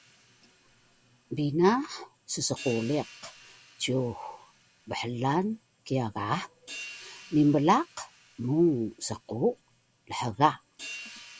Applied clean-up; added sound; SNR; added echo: none; Hi-hat; 20 dB; none.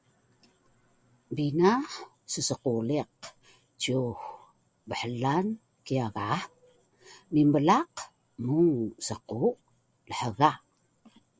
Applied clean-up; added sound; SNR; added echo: none; none; none; none.